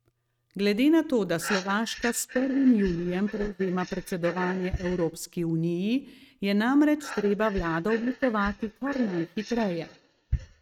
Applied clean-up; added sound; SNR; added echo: neural mask model RNNoise.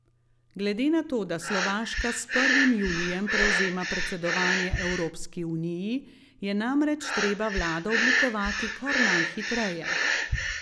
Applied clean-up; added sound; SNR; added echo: none; Breathing; 0 dB; none.